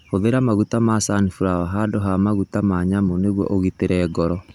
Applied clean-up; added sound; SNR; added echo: none; none; none; none.